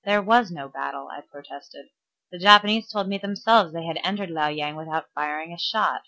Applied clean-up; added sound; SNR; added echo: none; none; none; none.